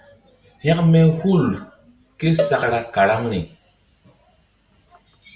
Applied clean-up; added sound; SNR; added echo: none; Cowbell; 9 dB; none.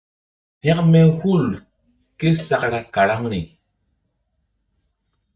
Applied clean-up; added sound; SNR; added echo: neural mask model DeepFilterNet 3.